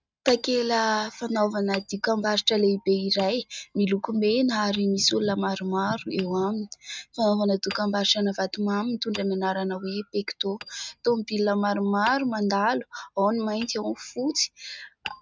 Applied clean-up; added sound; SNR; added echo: neural mask model RNNoise.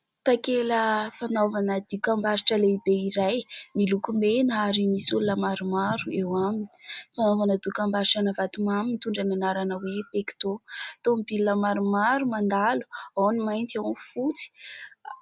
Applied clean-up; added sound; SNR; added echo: none; none; none; none.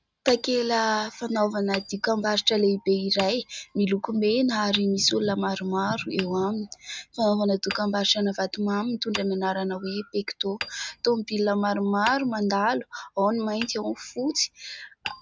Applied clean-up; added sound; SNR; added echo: none; Hammer; 17 dB; none.